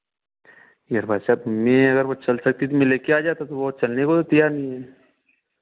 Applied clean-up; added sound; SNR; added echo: none; none; none; none.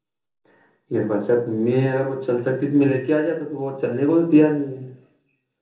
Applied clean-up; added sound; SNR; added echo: none; none; none; reverberation time 1.2 s.